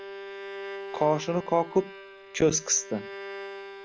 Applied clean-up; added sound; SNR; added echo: none; Bowed string instrument; 11 dB; none.